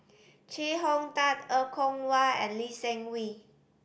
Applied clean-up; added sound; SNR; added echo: none; none; none; none.